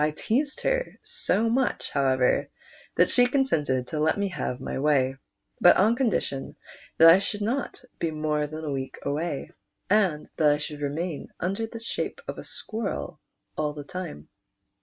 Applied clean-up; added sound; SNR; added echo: none; none; none; none.